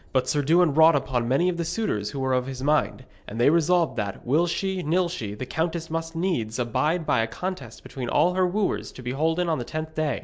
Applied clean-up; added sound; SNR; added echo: none; none; none; none.